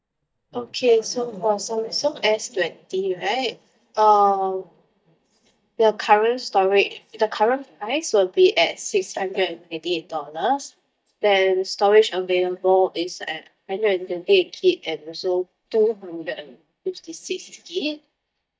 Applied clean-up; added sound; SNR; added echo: neural mask model DeepFilterNet 3.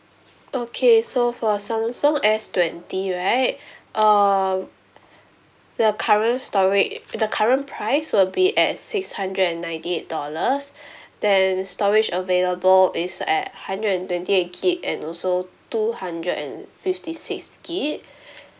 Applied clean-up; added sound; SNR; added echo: none; none; none; none.